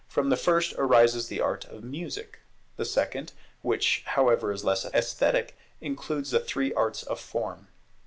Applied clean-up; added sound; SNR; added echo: none; none; none; none.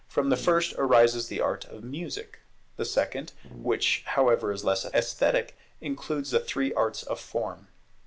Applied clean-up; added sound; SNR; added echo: none; Brass instrument; 20 dB; none.